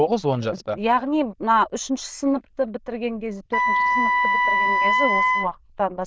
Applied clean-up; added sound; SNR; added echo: neural diffusion model UNIVERSE++.